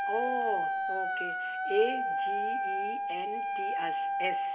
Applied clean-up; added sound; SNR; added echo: none; Wind instrument, woodwind instrument; -4 dB; reverberation time 2.1 s.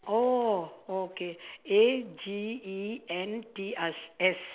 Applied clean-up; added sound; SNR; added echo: none; none; none; none.